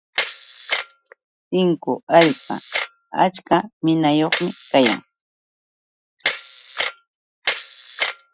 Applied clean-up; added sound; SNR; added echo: classical method Wiener filter.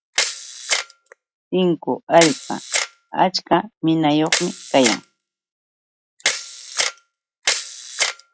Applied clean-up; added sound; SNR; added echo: classical method log-MMSE.